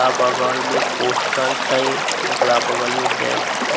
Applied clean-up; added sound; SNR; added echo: none; Stream / Liquid; -2 dB; none.